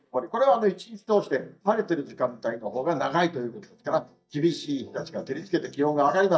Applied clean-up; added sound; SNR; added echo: neural mask model DeepFilterNet 3.